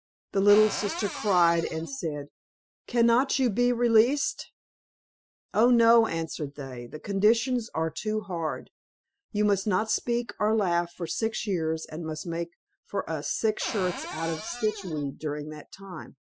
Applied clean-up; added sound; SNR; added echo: classical method Wiener filter.